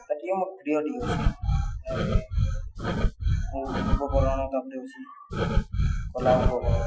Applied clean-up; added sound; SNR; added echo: classical method Wiener filter.